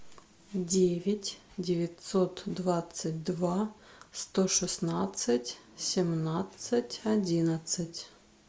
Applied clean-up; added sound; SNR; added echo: none; none; none; none.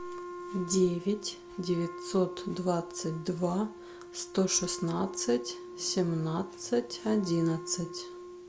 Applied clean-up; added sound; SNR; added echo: none; Wind instrument, woodwind instrument; 12 dB; none.